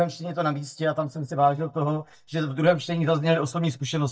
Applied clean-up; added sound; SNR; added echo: neural mask model DeepFilterNet 3.